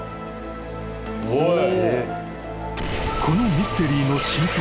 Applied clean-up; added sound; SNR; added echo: none; none; none; none.